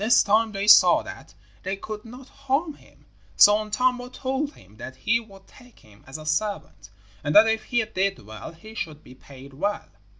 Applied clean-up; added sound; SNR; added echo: none; none; none; none.